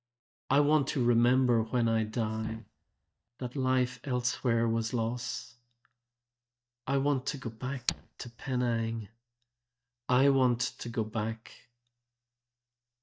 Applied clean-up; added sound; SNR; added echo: neural mask model DeepFilterNet 3.